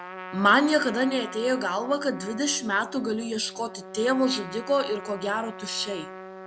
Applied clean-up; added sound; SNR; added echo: none; Trumpet; 13 dB; none.